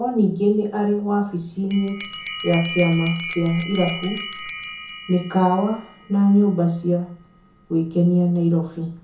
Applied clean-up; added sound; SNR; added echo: none; Bell; 10 dB; reverberation time 0.6 s.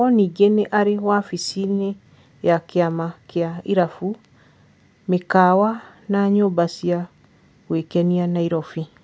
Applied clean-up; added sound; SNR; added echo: none; none; none; none.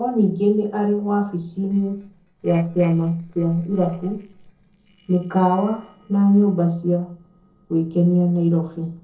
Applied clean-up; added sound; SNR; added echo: neural separator model SepFormer DNS4.